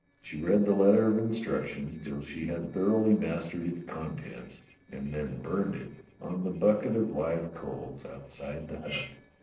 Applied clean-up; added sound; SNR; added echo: neural separator model SepFormer DNS4.